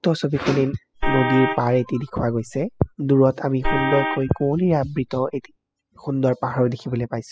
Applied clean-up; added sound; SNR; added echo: classical method spectral subtraction.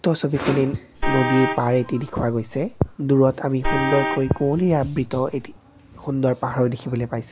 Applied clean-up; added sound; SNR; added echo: none; Vehicle horn, car horn, honking; 5 dB; none.